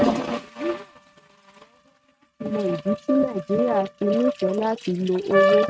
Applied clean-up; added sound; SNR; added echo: neural mask model RNNoise.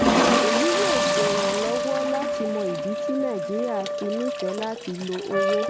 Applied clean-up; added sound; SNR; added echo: none; Trumpet + Toilet flush; -5 dB; none.